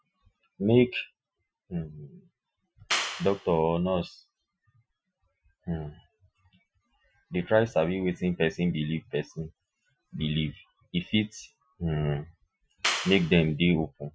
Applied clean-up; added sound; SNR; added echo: classical method Wiener filter.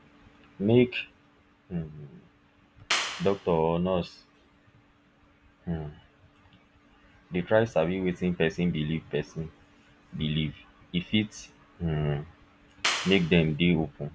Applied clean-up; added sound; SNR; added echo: none; Clapping; 2 dB; none.